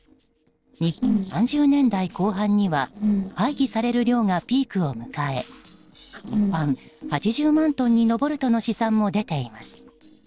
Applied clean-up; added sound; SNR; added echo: neural separator model SepFormer DNS4.